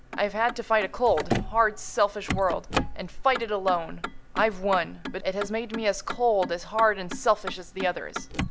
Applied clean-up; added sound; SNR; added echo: none; Motor vehicle (road); 8 dB; none.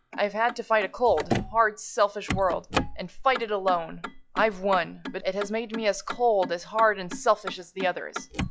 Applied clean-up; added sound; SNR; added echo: classical method log-MMSE.